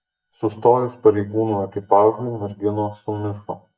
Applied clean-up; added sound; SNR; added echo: neural mask model DeepFilterNet 3.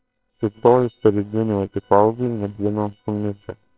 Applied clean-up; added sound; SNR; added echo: neural separator model SepFormer WHAMR!.